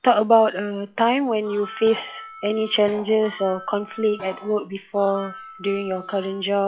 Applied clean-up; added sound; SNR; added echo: classical method log-MMSE.